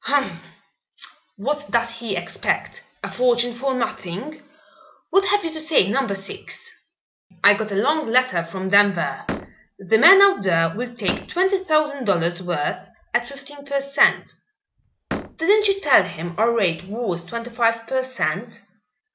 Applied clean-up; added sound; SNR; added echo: none; Slam; 11 dB; none.